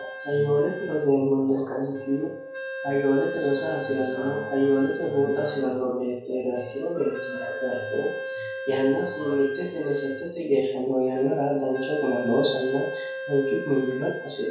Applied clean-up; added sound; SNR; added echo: none; Wind instrument, woodwind instrument; 10 dB; reverberation time 0.5 s.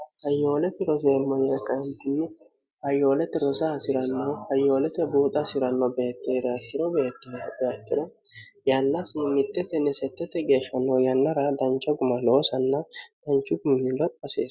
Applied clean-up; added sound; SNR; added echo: none; none; none; none.